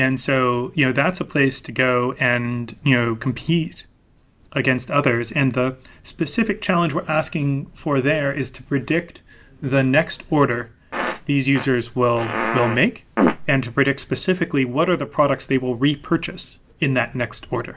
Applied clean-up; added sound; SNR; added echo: none; Fart; 4 dB; none.